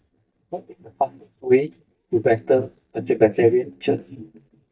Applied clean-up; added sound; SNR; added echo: neural mask model DeepFilterNet 3.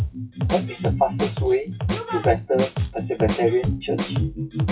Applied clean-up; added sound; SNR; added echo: classical method WPE with log-MMSE.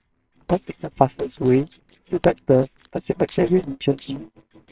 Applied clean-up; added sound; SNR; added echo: neural separator model SepFormer WHAMR!.